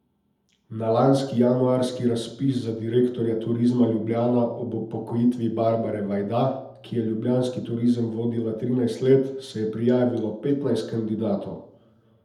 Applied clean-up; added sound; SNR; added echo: none; none; none; reverberation time 0.7 s.